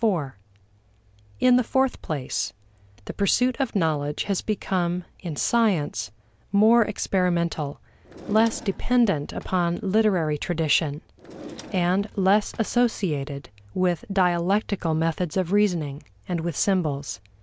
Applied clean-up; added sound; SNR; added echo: none; Drawer open or close; 19 dB; none.